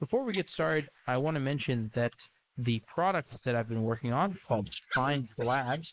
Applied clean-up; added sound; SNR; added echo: neural mask model Resemble Enhance denoiser.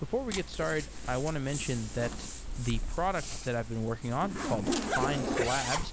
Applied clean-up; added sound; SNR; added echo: none; Zipper (clothing); 2 dB; none.